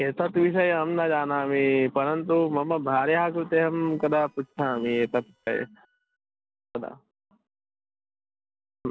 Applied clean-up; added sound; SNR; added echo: neural separator model SepFormer DNS4.